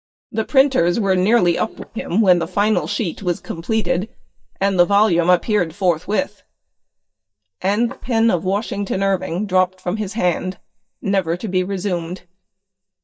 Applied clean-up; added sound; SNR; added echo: neural mask model DeepFilterNet 3.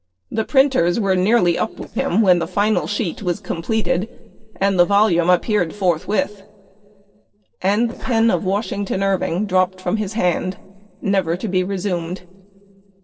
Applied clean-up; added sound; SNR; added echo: neural separator model SepFormer DNS4.